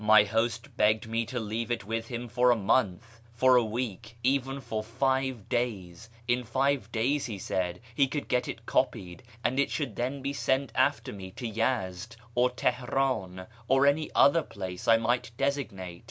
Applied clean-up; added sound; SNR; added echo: none; none; none; none.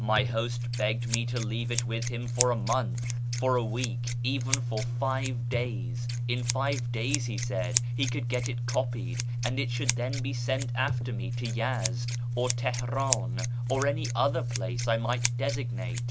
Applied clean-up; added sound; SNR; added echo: none; Scissors; -3 dB; none.